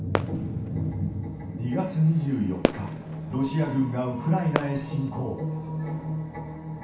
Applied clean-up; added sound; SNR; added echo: none; Fireworks; 8 dB; reverberation time 0.7 s.